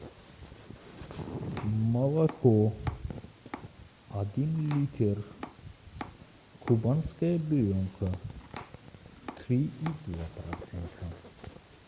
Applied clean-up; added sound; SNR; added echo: none; Domestic sounds, home sounds; 17 dB; none.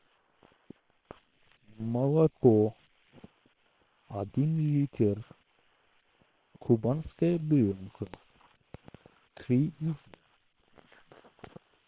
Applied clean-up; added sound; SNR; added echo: neural separator model SepFormer WHAM!.